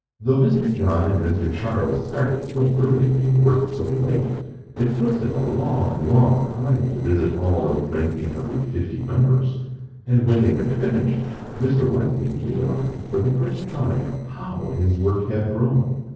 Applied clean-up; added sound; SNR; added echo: neural separator model SepFormer DNS4.